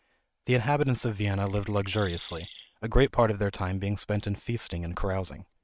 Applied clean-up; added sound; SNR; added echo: neural mask model RNNoise.